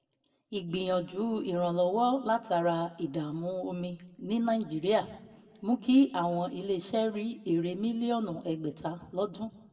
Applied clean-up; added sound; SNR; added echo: none; none; none; reverberation time 1.0 s.